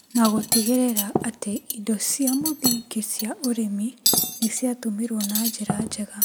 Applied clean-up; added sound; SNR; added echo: none; Cutlery, silverware; 3 dB; none.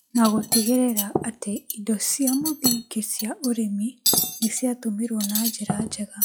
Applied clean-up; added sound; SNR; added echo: classical method log-MMSE.